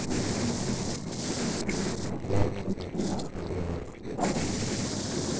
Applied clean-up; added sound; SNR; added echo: neural separator model SepFormer DNS4.